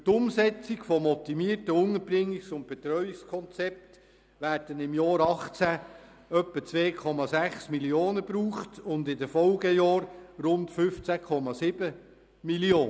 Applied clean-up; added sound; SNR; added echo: none; none; none; none.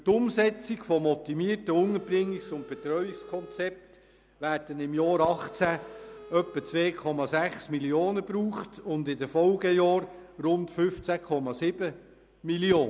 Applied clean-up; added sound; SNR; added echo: none; Telephone; 18 dB; none.